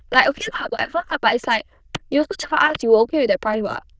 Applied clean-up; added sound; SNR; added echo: neural diffusion model UNIVERSE++.